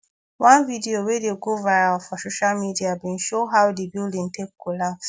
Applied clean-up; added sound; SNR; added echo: none; none; none; none.